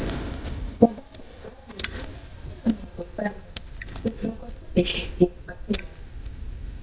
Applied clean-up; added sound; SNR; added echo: neural mask model DeepFilterNet 3.